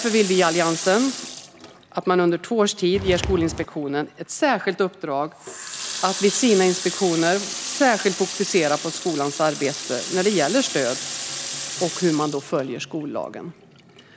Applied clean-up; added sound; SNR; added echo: none; Water tap, faucet + Walk, footsteps; 9 dB; none.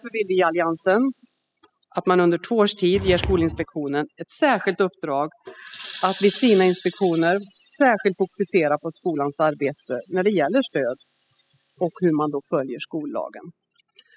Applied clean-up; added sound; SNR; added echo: classical method spectral subtraction.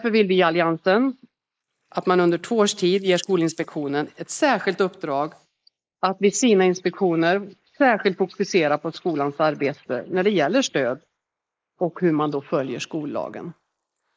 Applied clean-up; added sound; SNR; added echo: neural mask model Resemble Enhance denoiser.